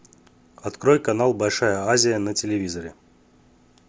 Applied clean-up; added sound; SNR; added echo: none; none; none; none.